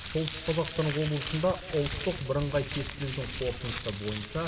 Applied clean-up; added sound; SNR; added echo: none; Crumpling, crinkling; 7 dB; reverberation time 2.4 s.